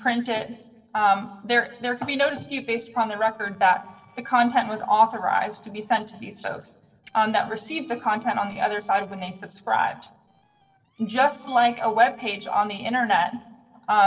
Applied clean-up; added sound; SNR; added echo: neural separator model SepFormer DNS4.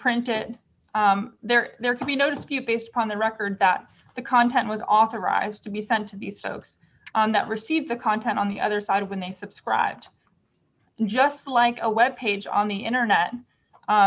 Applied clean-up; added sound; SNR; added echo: none; none; none; none.